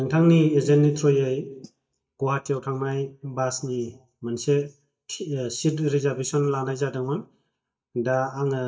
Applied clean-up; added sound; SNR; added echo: neural mask model DeepFilterNet 3.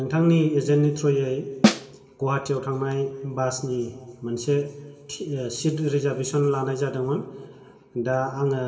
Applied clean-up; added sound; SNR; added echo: none; Snare drum; -5 dB; reverberation time 1.7 s.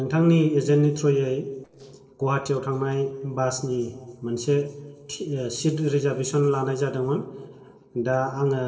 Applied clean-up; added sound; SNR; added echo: neural separator model SepFormer DNS4.